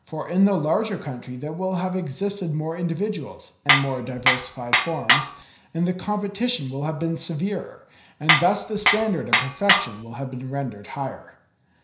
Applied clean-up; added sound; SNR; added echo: none; Tools; -4 dB; reverberation time 0.5 s.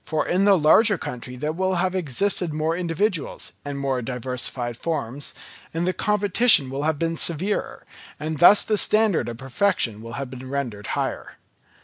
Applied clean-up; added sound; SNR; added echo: none; none; none; none.